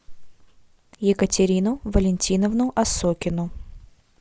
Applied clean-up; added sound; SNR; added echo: none; none; none; none.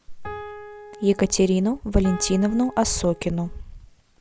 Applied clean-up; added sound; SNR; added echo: none; Piano; 16 dB; none.